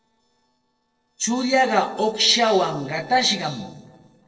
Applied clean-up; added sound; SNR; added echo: neural separator model SepFormer DNS4.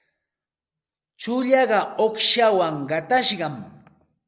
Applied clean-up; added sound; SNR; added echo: none; none; none; none.